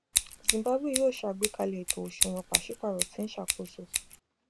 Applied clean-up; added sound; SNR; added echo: none; Scissors; -2 dB; none.